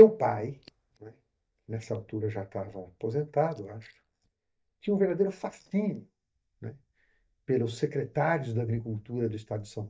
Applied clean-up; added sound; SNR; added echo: neural mask model DeepFilterNet 3.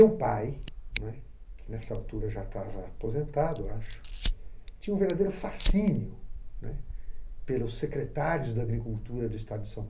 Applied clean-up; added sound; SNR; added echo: none; Fire; 4 dB; reverberation time 0.3 s.